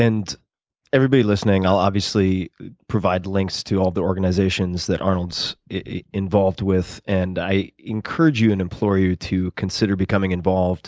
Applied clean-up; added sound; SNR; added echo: neural mask model Resemble Enhance denoiser.